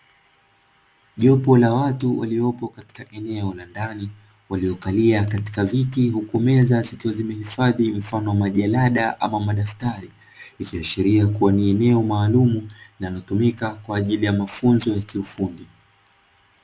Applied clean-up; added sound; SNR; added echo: none; none; none; none.